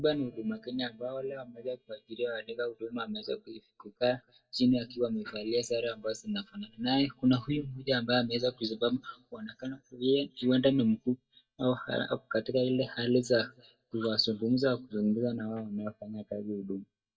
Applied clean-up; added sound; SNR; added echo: neural mask model DeepFilterNet 3.